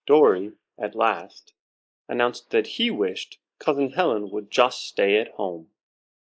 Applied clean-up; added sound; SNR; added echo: neural mask model Resemble Enhance denoiser.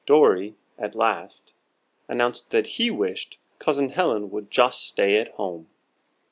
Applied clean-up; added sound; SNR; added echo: none; none; none; none.